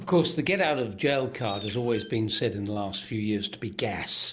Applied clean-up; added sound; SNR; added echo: none; Bird; 18 dB; none.